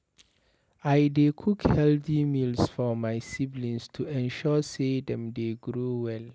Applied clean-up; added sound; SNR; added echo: none; none; none; none.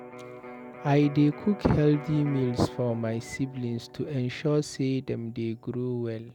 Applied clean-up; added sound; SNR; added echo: none; Electric guitar; 16 dB; none.